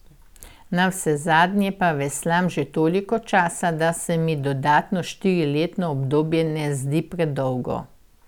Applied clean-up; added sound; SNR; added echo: none; none; none; none.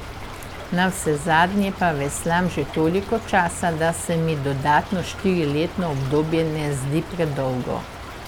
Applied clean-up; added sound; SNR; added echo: none; Stream / Trickle, dribble; 12 dB; none.